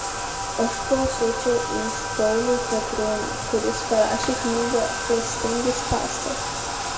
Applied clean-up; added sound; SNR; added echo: none; Bathtub (filling or washing); 3 dB; reverberation time 1.5 s.